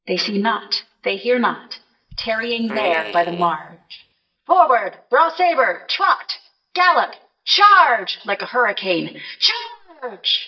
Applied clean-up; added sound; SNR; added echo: neural mask model DeepFilterNet 3.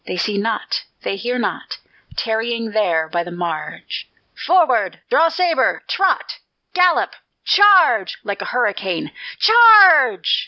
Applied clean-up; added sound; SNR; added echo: none; none; none; none.